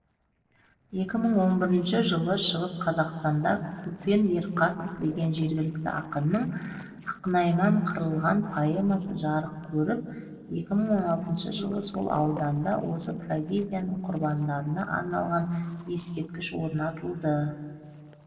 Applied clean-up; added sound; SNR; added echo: neural separator model SepFormer DNS4.